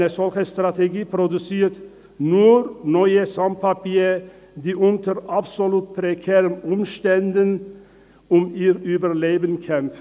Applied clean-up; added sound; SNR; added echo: none; none; none; none.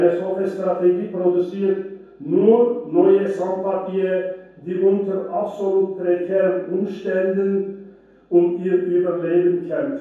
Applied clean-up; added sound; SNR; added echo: none; none; none; reverberation time 0.7 s.